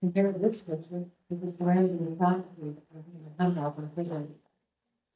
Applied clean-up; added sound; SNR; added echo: neural mask model DeepFilterNet 3.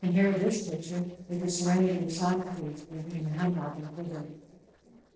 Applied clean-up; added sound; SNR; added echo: neural separator model SepFormer DNS4.